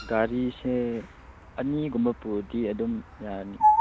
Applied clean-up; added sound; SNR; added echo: none; Bird vocalization, bird call, bird song; 1 dB; none.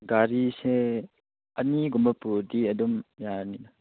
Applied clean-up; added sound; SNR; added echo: none; none; none; none.